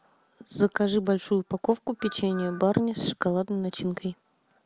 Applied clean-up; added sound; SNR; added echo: none; none; none; none.